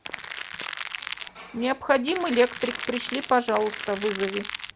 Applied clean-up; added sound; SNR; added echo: none; Crackle; 7 dB; none.